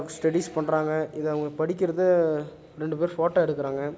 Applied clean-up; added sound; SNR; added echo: none; none; none; none.